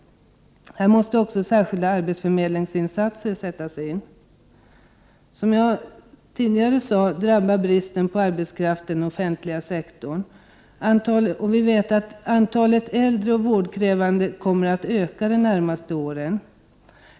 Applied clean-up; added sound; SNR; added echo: none; none; none; none.